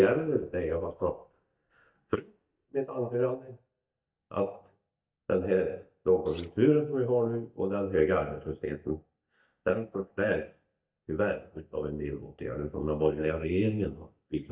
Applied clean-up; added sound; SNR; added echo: neural mask model DeepFilterNet 3.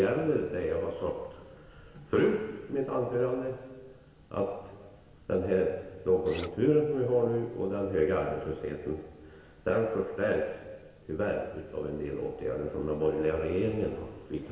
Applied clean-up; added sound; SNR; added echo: none; Cutlery, silverware; 16 dB; reverberation time 1.5 s.